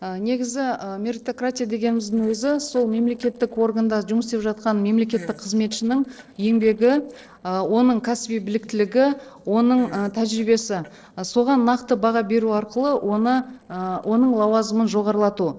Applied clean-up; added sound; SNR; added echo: neural separator model SepFormer DNS4.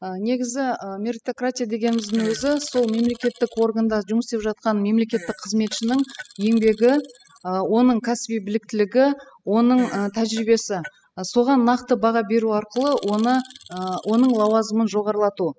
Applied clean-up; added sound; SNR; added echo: classical method spectral subtraction.